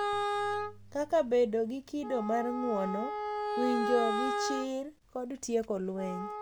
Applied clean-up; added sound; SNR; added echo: none; Wind instrument, woodwind instrument; 3 dB; none.